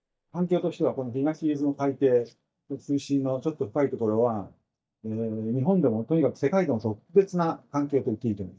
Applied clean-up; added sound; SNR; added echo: neural mask model DeepFilterNet 3.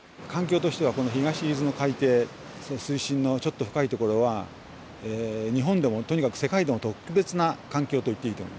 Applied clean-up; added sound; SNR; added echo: none; none; none; none.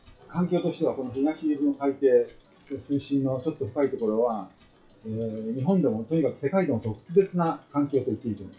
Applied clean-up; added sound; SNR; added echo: classical method WPE with log-MMSE.